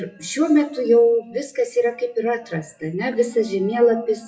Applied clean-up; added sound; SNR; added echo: classical method WPE with log-MMSE.